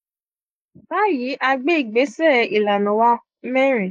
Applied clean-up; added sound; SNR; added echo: neural mask model Resemble Enhance denoiser.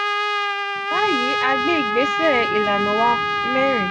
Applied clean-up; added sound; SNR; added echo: none; Trumpet; -1 dB; none.